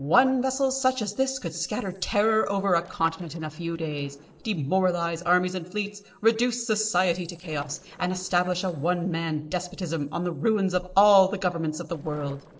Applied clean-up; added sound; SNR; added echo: neural separator model SepFormer DNS4.